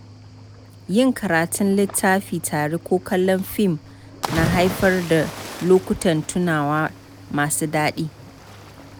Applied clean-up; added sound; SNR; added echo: none; Cricket / Waves, surf; 13 dB; none.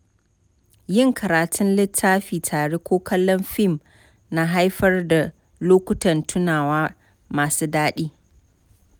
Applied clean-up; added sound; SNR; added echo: none; none; none; none.